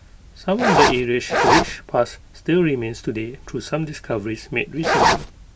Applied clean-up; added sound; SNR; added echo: none; Zipper (clothing); -5 dB; none.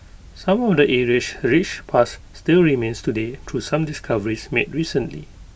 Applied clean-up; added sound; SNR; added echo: none; none; none; none.